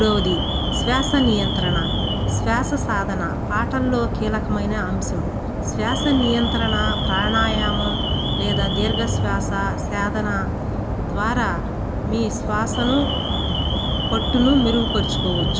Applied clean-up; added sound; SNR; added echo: none; Alarm; -1 dB; reverberation time 2.1 s.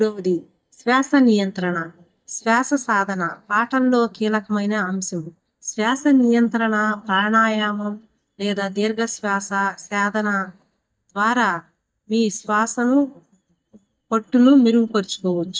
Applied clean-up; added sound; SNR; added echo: neural mask model DeepFilterNet 3.